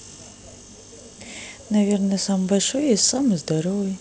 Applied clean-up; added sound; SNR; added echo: none; none; none; none.